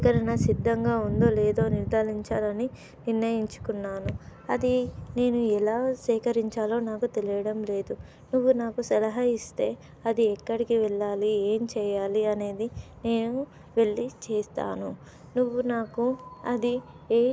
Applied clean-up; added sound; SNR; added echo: none; none; none; none.